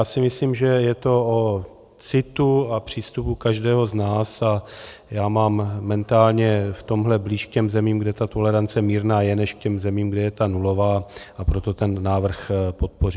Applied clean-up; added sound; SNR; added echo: none; none; none; none.